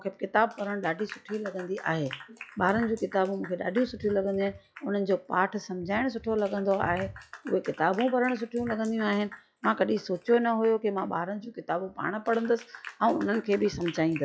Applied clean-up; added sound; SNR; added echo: classical method log-MMSE.